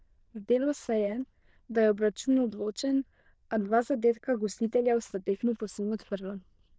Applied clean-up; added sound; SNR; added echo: neural diffusion model UNIVERSE++.